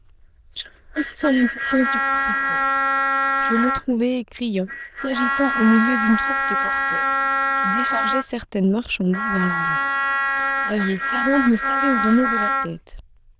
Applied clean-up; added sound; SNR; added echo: neural diffusion model UNIVERSE++.